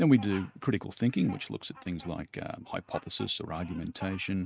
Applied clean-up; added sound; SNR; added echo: neural mask model RNNoise.